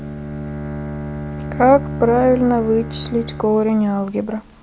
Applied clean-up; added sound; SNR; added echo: none; Bowed string instrument; 10 dB; none.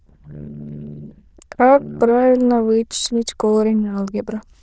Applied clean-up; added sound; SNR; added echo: neural diffusion model UNIVERSE++.